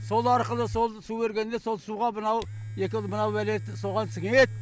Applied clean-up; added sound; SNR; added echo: none; Domestic sounds, home sounds; 11 dB; none.